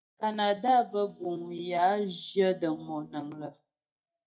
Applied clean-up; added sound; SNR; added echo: neural mask model DeepFilterNet 3.